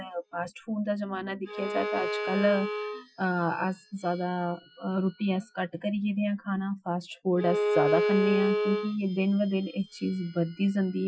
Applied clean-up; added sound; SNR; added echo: classical method Wiener filter.